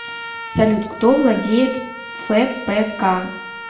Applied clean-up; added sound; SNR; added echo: none; Trumpet; 13 dB; reverberation time 0.7 s.